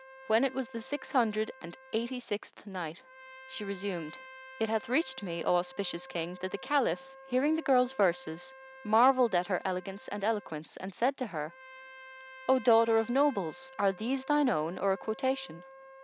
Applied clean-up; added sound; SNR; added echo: none; Trumpet; 20 dB; none.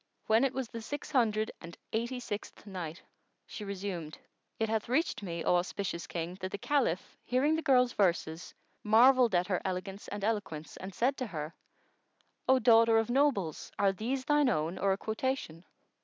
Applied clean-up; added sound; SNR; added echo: none; none; none; none.